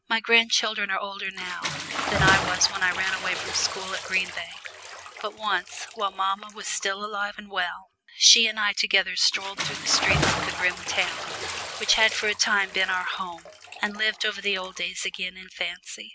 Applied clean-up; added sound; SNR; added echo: none; Bathtub (filling or washing) / Splash, splatter; 7 dB; none.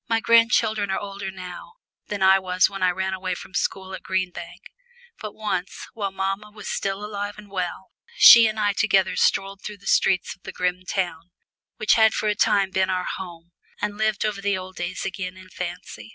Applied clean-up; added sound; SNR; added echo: none; none; none; none.